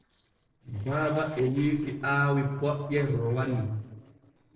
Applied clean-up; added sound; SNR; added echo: neural separator model SepFormer DNS4.